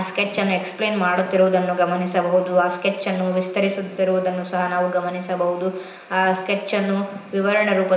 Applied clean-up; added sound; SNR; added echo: none; none; none; reverberation time 0.9 s.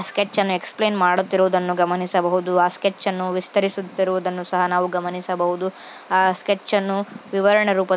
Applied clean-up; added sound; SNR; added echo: none; none; none; none.